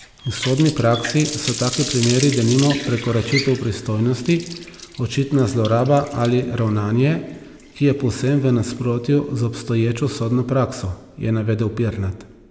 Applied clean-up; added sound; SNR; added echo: none; Water tap, faucet; 12 dB; none.